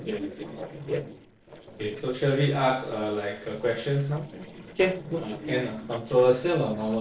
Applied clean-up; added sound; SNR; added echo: neural separator model SepFormer DNS4.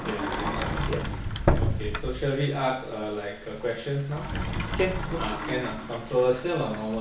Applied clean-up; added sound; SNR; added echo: none; Sliding door; 1 dB; none.